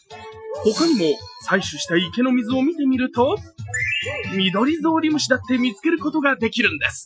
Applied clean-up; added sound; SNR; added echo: classical method Wiener filter.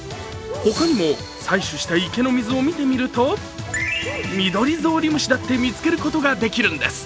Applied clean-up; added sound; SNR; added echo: none; Bird; 19 dB; none.